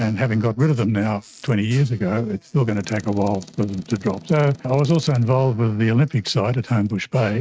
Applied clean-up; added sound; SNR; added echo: neural mask model RNNoise.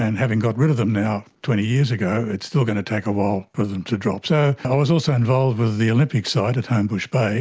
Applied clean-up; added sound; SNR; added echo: none; none; none; none.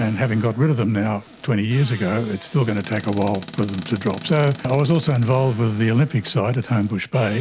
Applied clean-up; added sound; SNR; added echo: none; Squeak / Cupboard open or close; 15 dB; none.